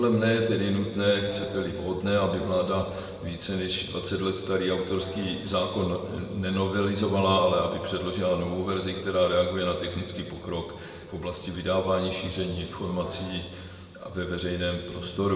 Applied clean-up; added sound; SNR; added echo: none; Piano; 16 dB; reverberation time 1.9 s.